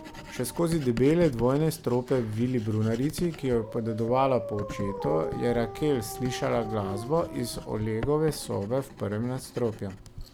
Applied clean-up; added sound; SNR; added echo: none; Writing + Dog; 11 dB; none.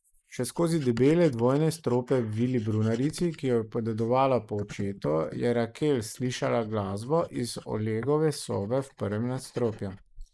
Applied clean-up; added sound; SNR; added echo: neural mask model Resemble Enhance denoiser.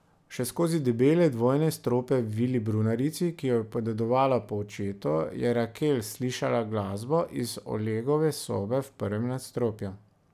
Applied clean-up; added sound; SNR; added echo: none; none; none; none.